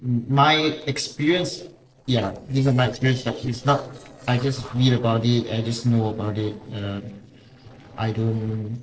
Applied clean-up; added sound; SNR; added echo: neural separator model SepFormer DNS4.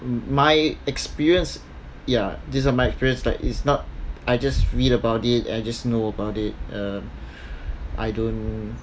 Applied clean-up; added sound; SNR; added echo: none; none; none; none.